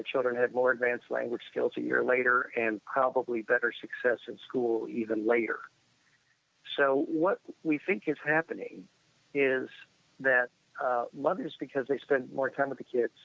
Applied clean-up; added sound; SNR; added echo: none; none; none; none.